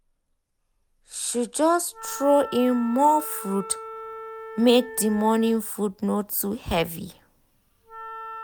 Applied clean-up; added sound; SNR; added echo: none; Wind instrument, woodwind instrument; 15 dB; none.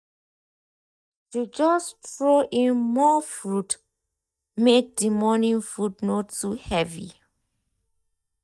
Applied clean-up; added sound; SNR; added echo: neural mask model DeepFilterNet 3.